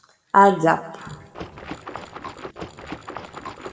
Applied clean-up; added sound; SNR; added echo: none; Water / Splash, splatter; 12 dB; reverberation time 2.1 s.